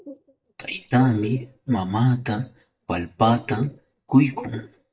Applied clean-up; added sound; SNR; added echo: neural mask model DeepFilterNet 3.